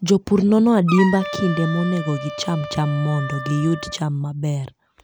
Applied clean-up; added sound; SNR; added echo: none; Wind instrument, woodwind instrument; 11 dB; none.